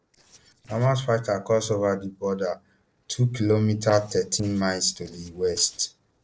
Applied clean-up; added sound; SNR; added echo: neural separator model SepFormer DNS4.